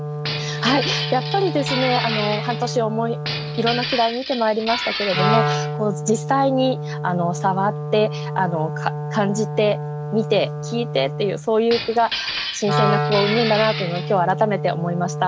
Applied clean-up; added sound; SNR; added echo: none; Glass + Wind instrument, woodwind instrument; 3 dB; none.